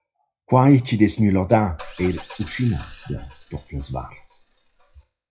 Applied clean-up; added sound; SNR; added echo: classical method WPE with log-MMSE.